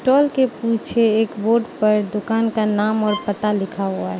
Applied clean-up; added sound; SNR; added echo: none; Bowed string instrument; 17 dB; none.